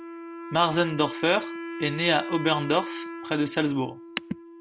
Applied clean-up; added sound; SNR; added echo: none; Wind instrument, woodwind instrument; 10 dB; none.